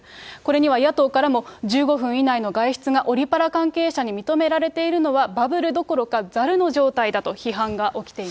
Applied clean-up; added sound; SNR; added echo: none; none; none; none.